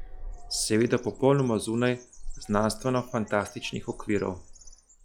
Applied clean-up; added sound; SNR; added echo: classical method log-MMSE.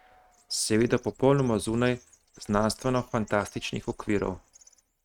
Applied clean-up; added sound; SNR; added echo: neural mask model RNNoise.